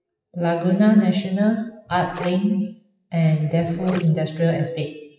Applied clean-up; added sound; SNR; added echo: classical method WPE with log-MMSE.